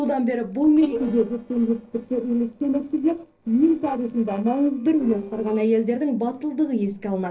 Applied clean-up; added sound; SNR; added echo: neural separator model SepFormer DNS4.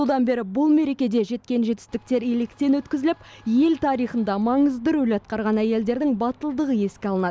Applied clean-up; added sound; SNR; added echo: none; none; none; none.